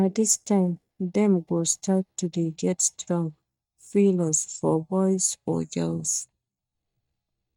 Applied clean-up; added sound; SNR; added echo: neural mask model DeepFilterNet 3.